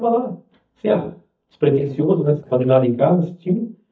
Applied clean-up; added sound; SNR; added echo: neural mask model DeepFilterNet 3.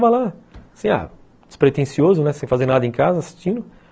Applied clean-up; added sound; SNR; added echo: none; none; none; none.